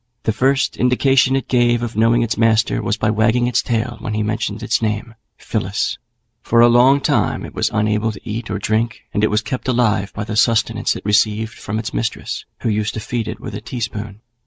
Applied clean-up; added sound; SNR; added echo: none; none; none; none.